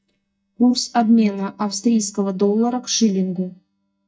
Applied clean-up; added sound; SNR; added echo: neural mask model DeepFilterNet 3.